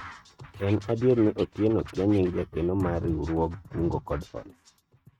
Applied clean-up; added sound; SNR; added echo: neural mask model RNNoise.